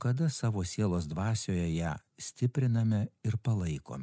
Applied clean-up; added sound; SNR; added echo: none; none; none; none.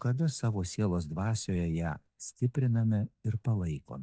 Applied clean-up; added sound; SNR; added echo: neural mask model DeepFilterNet 3.